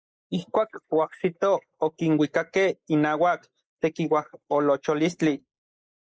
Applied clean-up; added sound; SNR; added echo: neural mask model Resemble Enhance denoiser.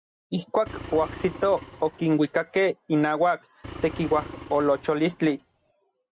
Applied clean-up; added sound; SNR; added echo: none; Engine; 15 dB; none.